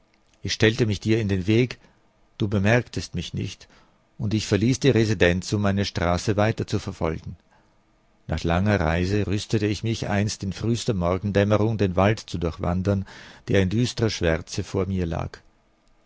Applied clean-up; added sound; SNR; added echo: none; none; none; none.